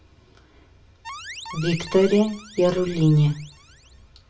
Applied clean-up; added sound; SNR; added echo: none; Alarm; 17 dB; reverberation time 0.2 s.